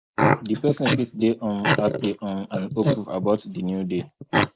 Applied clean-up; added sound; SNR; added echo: neural mask model Resemble Enhance denoiser.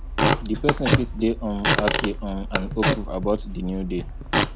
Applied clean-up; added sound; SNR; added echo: none; Squeak / Wood; -3 dB; none.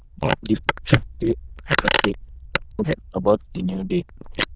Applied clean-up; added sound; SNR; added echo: neural diffusion model UNIVERSE++.